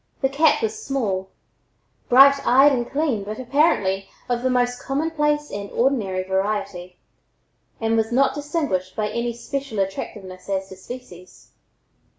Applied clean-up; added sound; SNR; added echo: none; none; none; none.